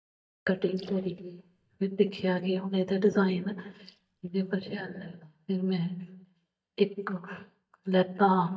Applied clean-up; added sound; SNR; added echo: neural mask model DeepFilterNet 3.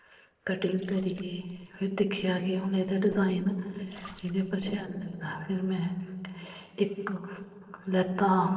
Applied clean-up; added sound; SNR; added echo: neural separator model SepFormer DNS4.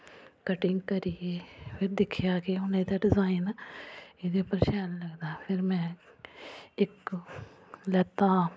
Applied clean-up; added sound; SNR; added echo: none; none; none; none.